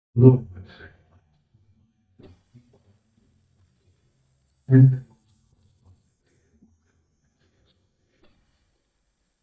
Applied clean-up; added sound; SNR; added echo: neural mask model DeepFilterNet 3.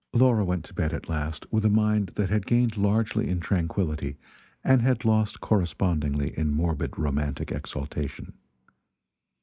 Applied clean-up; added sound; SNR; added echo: none; none; none; none.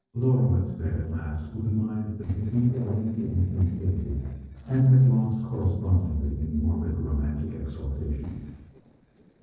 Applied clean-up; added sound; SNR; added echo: neural separator model SepFormer DNS4.